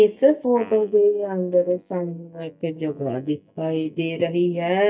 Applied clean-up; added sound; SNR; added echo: neural mask model DeepFilterNet 3.